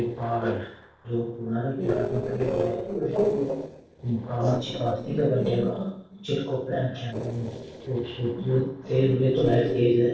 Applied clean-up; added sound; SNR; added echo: neural separator model SepFormer DNS4.